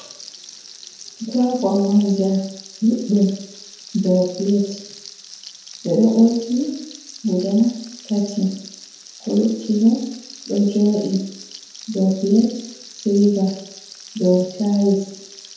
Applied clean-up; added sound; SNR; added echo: none; Frying (food); 20 dB; reverberation time 0.9 s.